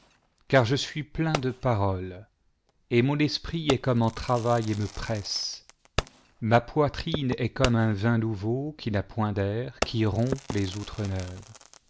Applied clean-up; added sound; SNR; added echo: none; Fireworks + Knock / Wood; 12 dB; none.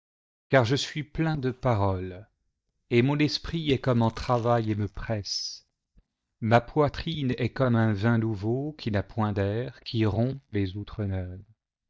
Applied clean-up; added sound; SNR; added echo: neural mask model DeepFilterNet 3.